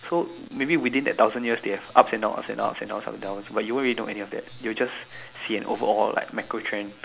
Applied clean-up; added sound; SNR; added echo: none; none; none; none.